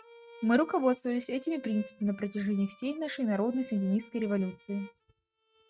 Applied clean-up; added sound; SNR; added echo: neural mask model RNNoise.